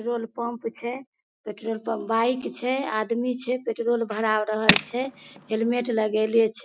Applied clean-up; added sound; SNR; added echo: none; Tools; 0 dB; none.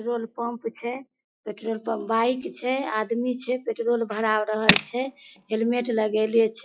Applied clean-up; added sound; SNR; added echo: classical method log-MMSE.